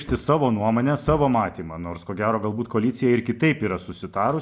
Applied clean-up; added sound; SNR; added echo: none; Wood; 19 dB; none.